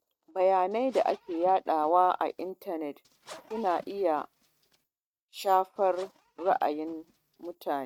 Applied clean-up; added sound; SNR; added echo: neural mask model RNNoise.